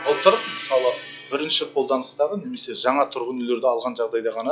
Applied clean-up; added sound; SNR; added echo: classical method log-MMSE.